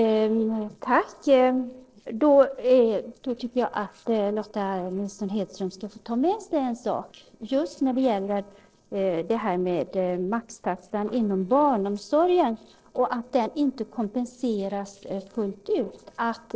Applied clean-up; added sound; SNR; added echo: neural separator model SepFormer DNS4.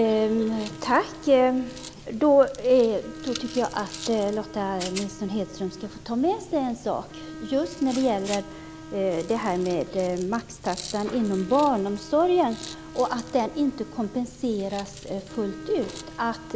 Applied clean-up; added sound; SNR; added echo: none; Rattle + Bowed string instrument; 16 dB; none.